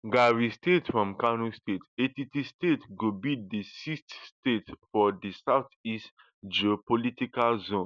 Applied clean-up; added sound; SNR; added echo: none; none; none; none.